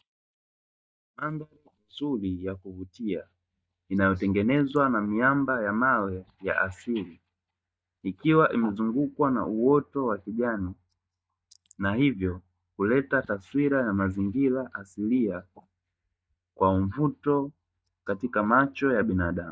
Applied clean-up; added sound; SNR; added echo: neural mask model DeepFilterNet 3.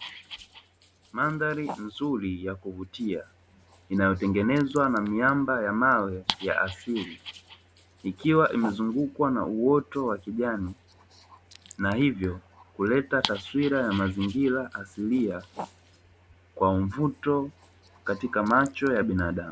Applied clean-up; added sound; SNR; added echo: none; Dog; 17 dB; none.